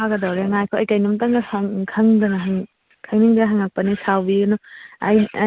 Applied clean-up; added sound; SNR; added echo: none; none; none; none.